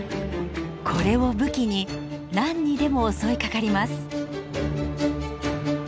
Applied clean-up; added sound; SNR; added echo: none; none; none; none.